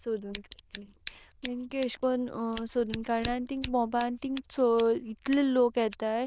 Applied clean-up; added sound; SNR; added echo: neural diffusion model UNIVERSE++.